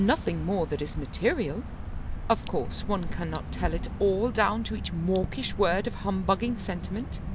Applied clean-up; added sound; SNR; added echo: none; Drip / Water; 5 dB; none.